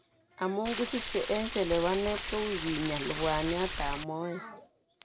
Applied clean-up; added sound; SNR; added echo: none; Stream; 2 dB; none.